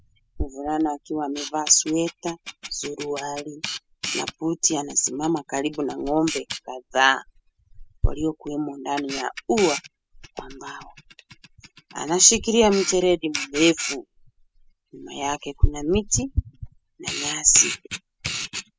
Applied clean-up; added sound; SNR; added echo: classical method spectral subtraction.